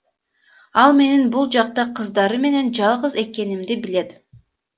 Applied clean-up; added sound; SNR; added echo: none; none; none; none.